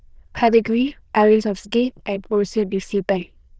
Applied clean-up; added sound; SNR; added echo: neural diffusion model UNIVERSE++.